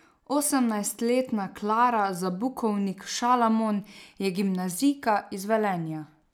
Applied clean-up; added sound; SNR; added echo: none; none; none; none.